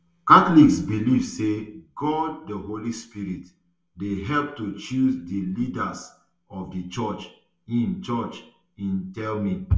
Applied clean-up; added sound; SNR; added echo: none; none; none; reverberation time 0.2 s.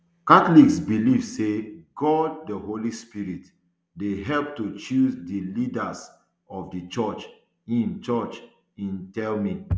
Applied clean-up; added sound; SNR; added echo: none; none; none; none.